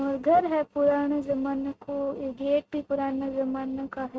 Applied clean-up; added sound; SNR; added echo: neural mask model RNNoise.